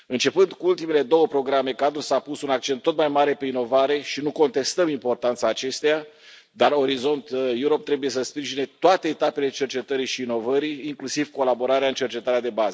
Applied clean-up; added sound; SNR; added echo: none; none; none; none.